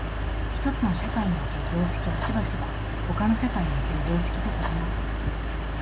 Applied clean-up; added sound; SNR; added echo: none; Mechanical fan; -3 dB; none.